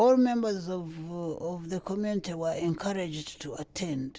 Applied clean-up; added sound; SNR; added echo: none; none; none; none.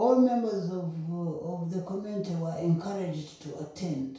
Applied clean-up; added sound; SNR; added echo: none; none; none; reverberation time 0.6 s.